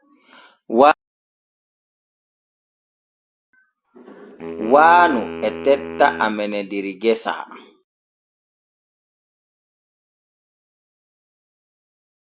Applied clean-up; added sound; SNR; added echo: none; Wind instrument, woodwind instrument; 10 dB; none.